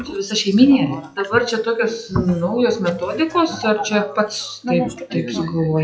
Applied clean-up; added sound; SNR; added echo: classical method WPE with log-MMSE.